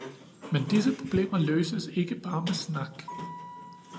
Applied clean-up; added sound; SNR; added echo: none; Sliding door; 13 dB; reverberation time 1.3 s.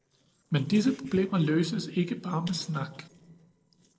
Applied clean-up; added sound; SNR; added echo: neural separator model SepFormer DNS4.